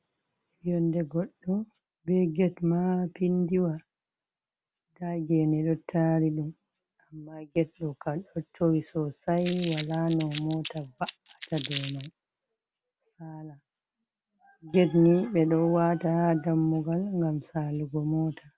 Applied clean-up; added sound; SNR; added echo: none; Crumpling, crinkling; 13 dB; none.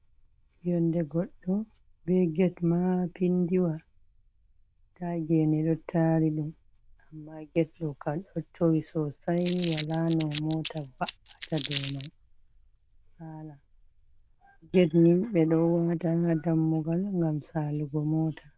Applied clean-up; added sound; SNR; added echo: neural diffusion model UNIVERSE++.